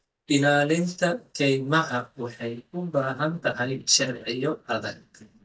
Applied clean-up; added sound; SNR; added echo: neural mask model DeepFilterNet 3.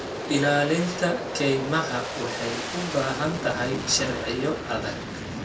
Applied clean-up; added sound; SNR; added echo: none; Aircraft; 5 dB; reverberation time 0.2 s.